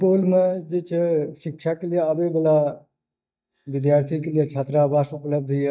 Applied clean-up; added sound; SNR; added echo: neural mask model DeepFilterNet 3.